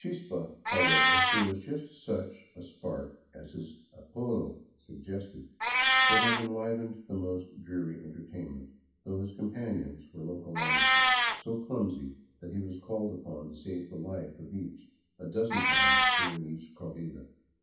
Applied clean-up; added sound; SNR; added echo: none; Meow; -4 dB; reverberation time 0.6 s.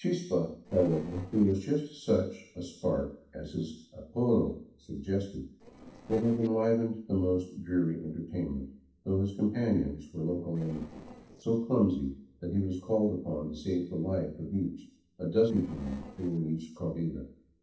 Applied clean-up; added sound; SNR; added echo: neural separator model SepFormer DNS4.